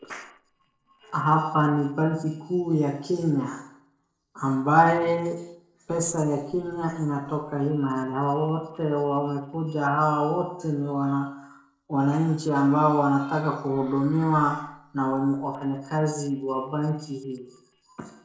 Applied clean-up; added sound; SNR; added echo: neural separator model SepFormer DNS4.